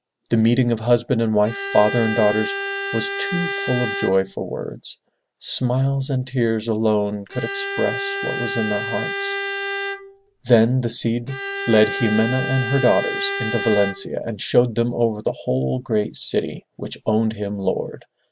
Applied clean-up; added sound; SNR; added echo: none; Bowed string instrument; 6 dB; none.